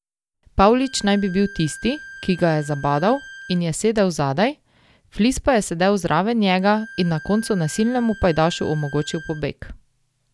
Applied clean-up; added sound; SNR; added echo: none; Bowed string instrument; 19 dB; none.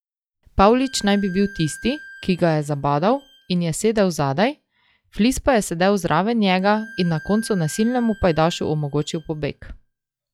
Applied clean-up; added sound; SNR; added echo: classical method log-MMSE.